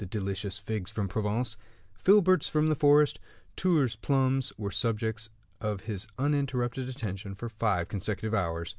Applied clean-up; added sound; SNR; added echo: none; none; none; none.